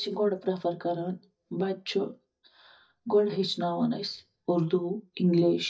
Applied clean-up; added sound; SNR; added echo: neural mask model DeepFilterNet 3.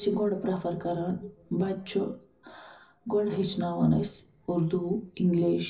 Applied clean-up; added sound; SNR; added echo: neural separator model SepFormer DNS4.